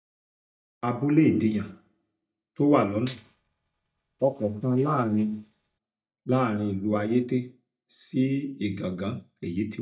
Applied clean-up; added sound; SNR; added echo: neural mask model DeepFilterNet 3.